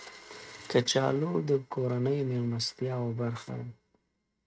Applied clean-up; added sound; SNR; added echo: neural mask model RNNoise.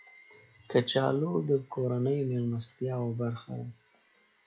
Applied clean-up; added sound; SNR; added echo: classical method log-MMSE.